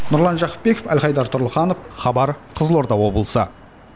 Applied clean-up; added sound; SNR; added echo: none; Gunshot, gunfire; 14 dB; none.